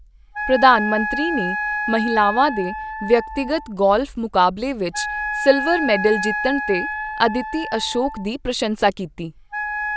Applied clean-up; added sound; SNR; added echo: none; Wind instrument, woodwind instrument; 6 dB; none.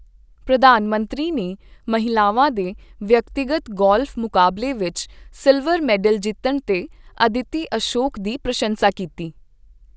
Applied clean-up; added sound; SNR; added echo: none; none; none; none.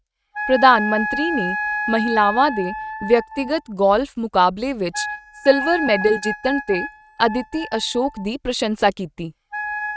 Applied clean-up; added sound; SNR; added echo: neural mask model RNNoise.